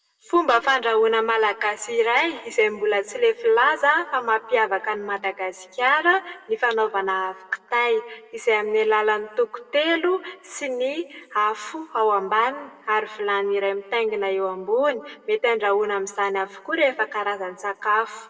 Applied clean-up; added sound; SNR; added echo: none; none; none; reverberation time 1.0 s.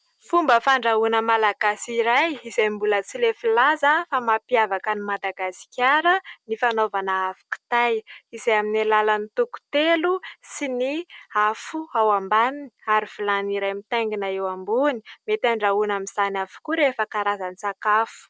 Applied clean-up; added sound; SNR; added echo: none; none; none; none.